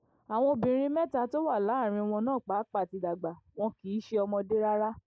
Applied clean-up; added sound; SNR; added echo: neural mask model Resemble Enhance denoiser.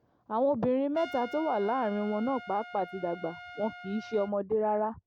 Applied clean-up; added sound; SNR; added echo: none; Trumpet; 16 dB; none.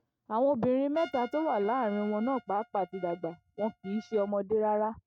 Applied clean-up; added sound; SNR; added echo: neural mask model RNNoise.